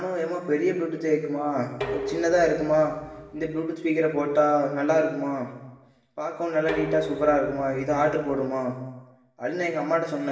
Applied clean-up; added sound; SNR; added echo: none; Dishes, pots, and pans; 12 dB; reverberation time 1.1 s.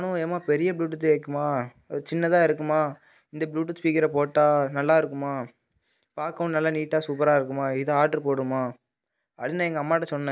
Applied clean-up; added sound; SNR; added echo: none; none; none; none.